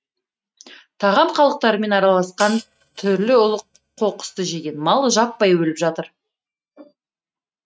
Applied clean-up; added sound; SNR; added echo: neural mask model RNNoise.